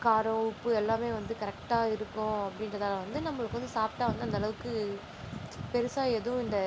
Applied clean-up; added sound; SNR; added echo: none; none; none; none.